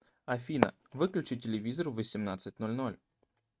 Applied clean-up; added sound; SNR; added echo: neural mask model RNNoise.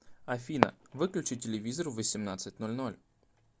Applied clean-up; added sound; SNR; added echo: none; Fireworks; 1 dB; none.